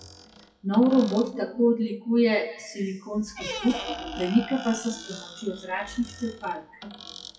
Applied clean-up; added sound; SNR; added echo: classical method WPE with log-MMSE.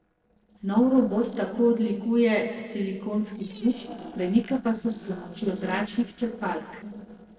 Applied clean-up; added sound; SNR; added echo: neural separator model SepFormer DNS4.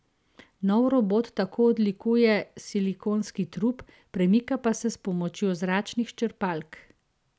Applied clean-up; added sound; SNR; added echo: none; none; none; none.